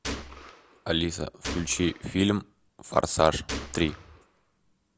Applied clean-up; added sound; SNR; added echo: none; Gunshot, gunfire; 11 dB; none.